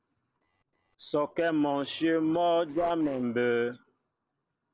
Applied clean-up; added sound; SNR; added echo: neural separator model SepFormer DNS4.